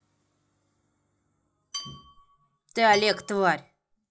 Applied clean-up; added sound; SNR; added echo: classical method log-MMSE.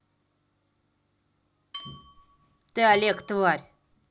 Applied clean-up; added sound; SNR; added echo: none; Dishes, pots, and pans / Glass / Bell; 15 dB; none.